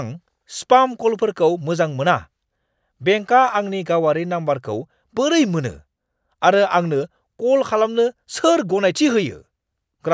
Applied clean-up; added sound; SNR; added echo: none; none; none; none.